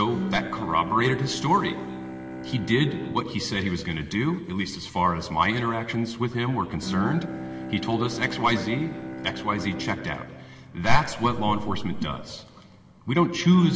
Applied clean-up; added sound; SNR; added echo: none; Bowed string instrument; 11 dB; reverberation time 2.1 s.